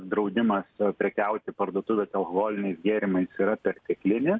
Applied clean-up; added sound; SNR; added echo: none; none; none; none.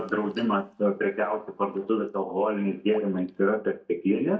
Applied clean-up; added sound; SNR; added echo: neural mask model DeepFilterNet 3.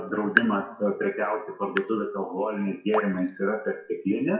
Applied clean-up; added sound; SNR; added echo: classical method WPE with log-MMSE.